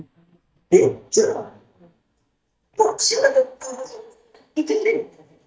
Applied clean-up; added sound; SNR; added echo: neural mask model DeepFilterNet 3.